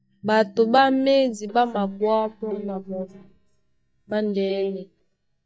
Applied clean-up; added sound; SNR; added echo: neural mask model DeepFilterNet 3.